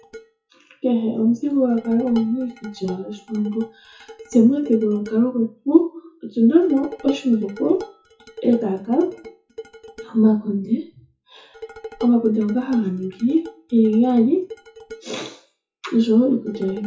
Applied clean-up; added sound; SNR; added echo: classical method WPE with log-MMSE.